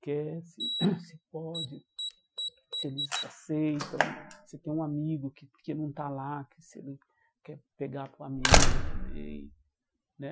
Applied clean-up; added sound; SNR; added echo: classical method Wiener filter.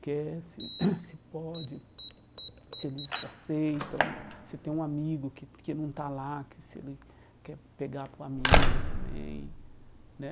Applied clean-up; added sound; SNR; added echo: none; Slam; -4 dB; none.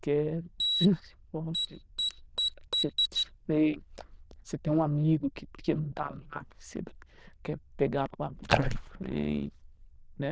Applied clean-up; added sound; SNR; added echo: neural diffusion model UNIVERSE++.